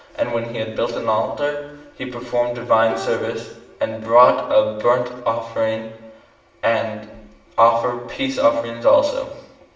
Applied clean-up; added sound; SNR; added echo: none; Plucked string instrument; 16 dB; reverberation time 0.8 s.